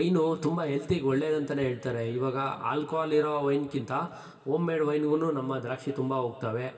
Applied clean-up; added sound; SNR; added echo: none; none; none; reverberation time 2.0 s.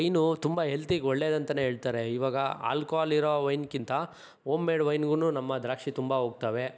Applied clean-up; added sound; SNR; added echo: none; none; none; none.